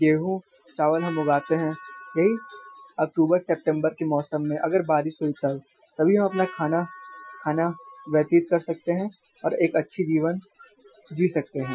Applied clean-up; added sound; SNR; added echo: classical method Wiener filter.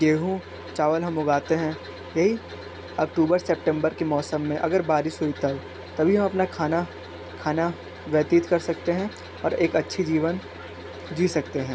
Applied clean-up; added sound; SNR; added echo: none; none; none; none.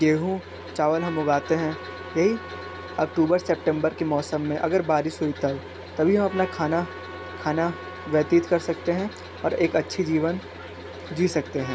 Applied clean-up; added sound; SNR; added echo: none; Trumpet; 19 dB; none.